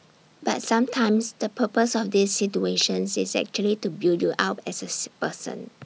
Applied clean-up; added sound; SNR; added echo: none; none; none; none.